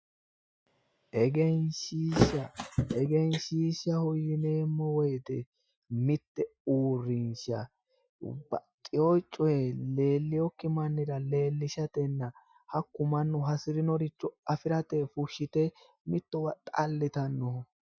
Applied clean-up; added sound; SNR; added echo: classical method Wiener filter.